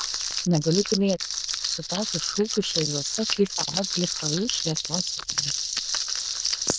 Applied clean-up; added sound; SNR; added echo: neural diffusion model UNIVERSE++.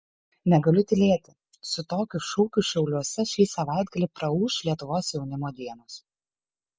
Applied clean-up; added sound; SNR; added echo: none; none; none; none.